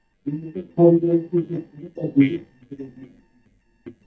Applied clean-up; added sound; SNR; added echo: neural mask model DeepFilterNet 3.